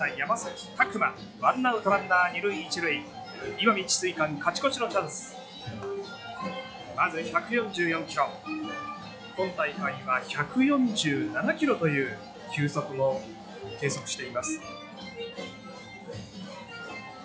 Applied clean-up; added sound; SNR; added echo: classical method log-MMSE.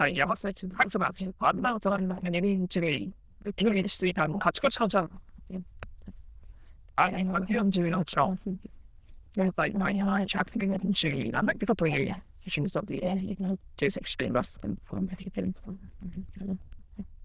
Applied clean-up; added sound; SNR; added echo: neural diffusion model UNIVERSE++.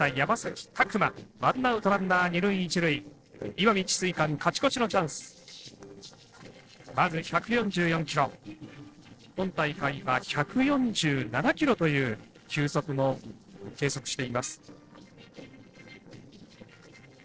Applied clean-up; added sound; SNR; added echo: neural separator model SepFormer DNS4.